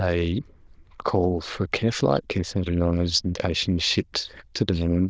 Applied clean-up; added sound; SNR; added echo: neural diffusion model UNIVERSE++.